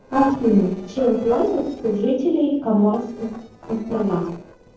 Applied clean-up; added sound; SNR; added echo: neural separator model SepFormer DNS4.